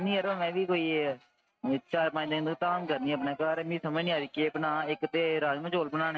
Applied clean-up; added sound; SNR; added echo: neural mask model RNNoise.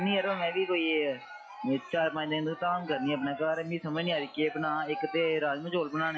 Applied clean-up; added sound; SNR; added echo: classical method log-MMSE.